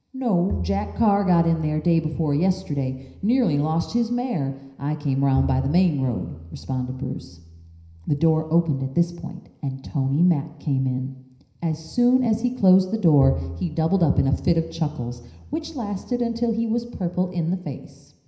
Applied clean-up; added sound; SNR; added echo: none; Bowed string instrument; 13 dB; reverberation time 0.9 s.